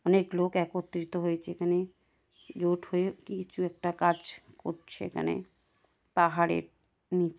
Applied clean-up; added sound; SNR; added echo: none; none; none; none.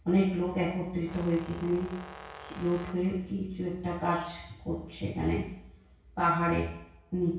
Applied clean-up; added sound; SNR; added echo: none; Brass instrument; 16 dB; reverberation time 0.6 s.